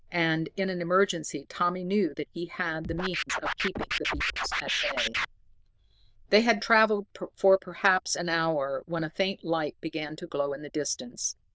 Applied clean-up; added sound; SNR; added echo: neural diffusion model UNIVERSE++.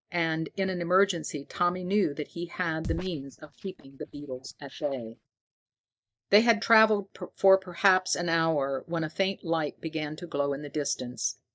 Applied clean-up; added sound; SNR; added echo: neural mask model DeepFilterNet 3.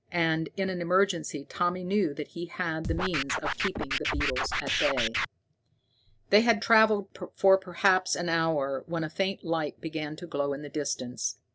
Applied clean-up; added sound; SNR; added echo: none; Scratching (performance technique); 1 dB; none.